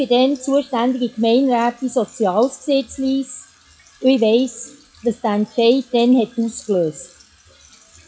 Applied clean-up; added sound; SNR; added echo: classical method WPE with log-MMSE.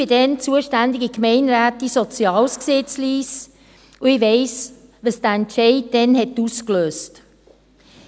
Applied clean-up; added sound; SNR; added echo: none; none; none; none.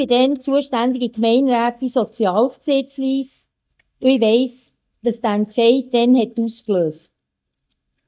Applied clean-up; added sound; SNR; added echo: neural mask model DeepFilterNet 3.